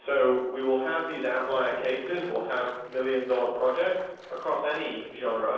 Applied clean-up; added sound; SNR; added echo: neural separator model SepFormer DNS4.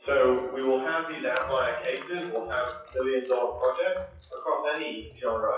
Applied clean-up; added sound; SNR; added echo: classical method WPE with log-MMSE.